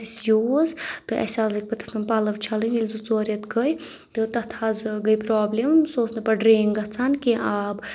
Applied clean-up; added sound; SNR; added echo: none; none; none; none.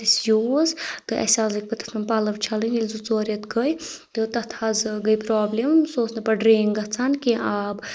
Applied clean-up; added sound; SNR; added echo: neural mask model Resemble Enhance denoiser.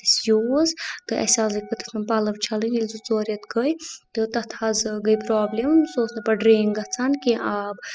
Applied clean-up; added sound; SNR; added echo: classical method spectral subtraction.